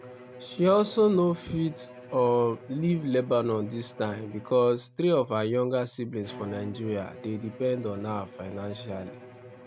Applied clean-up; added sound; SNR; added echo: none; Bowed string instrument; 18 dB; none.